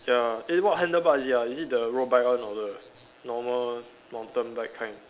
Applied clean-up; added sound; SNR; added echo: none; none; none; none.